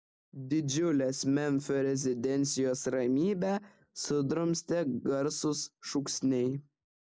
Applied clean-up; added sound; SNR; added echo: none; none; none; none.